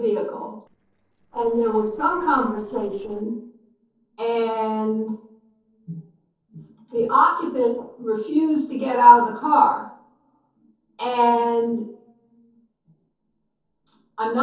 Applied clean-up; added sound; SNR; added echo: neural separator model SepFormer DNS4.